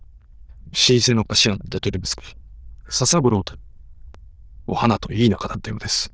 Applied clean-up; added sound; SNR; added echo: neural diffusion model UNIVERSE++.